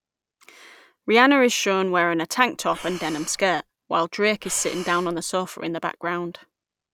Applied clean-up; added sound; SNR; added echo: none; Breathing; 18 dB; none.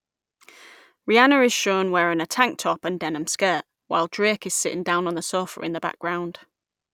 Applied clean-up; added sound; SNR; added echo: none; none; none; none.